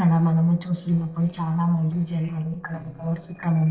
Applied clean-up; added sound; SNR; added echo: neural separator model SepFormer DNS4.